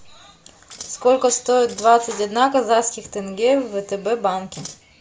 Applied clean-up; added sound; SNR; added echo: none; Scissors; 17 dB; none.